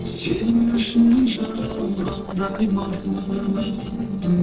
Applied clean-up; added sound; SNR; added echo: neural separator model SepFormer DNS4.